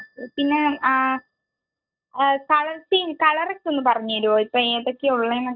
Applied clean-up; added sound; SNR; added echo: neural mask model RNNoise.